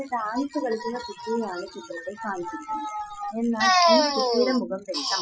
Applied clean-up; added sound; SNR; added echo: classical method Wiener filter.